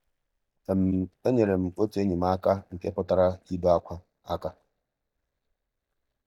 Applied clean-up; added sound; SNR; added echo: neural mask model DeepFilterNet 3.